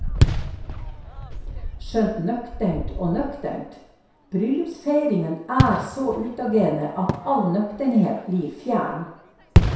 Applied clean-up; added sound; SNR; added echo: none; Fireworks; 2 dB; reverberation time 0.7 s.